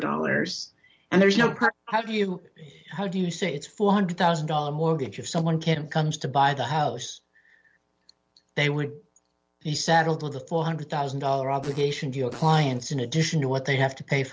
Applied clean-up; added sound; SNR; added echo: none; Fart; 18 dB; none.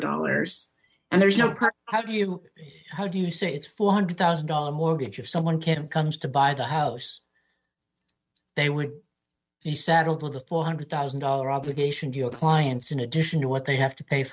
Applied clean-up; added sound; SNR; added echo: neural mask model RNNoise.